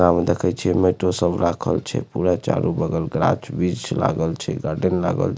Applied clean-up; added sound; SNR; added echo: none; none; none; none.